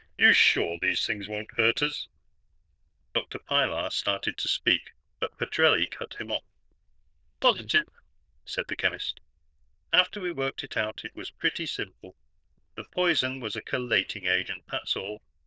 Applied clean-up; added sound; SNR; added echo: neural diffusion model UNIVERSE++.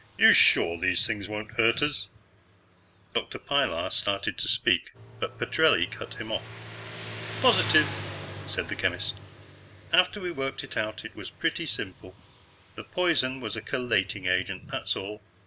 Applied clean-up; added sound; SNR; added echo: none; Motorcycle; 13 dB; none.